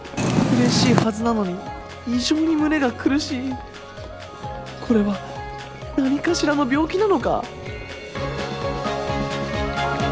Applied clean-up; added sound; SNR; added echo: none; Purr; -4 dB; none.